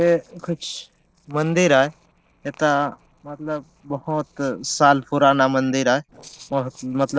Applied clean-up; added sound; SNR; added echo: neural separator model SepFormer DNS4.